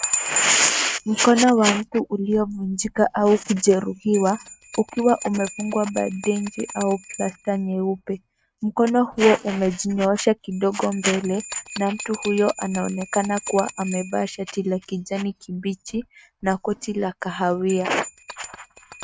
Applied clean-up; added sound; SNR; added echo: neural mask model RNNoise.